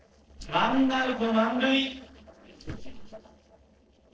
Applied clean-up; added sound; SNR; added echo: neural separator model SepFormer DNS4.